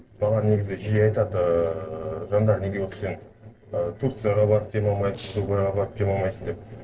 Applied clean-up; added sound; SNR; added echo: neural separator model SepFormer DNS4.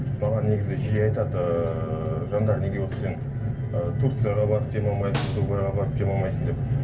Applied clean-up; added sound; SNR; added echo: none; Snare drum; 15 dB; reverberation time 0.3 s.